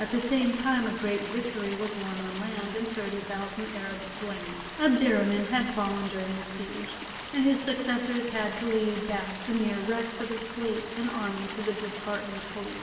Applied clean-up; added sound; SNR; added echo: none; Stream; 8 dB; reverberation time 1.2 s.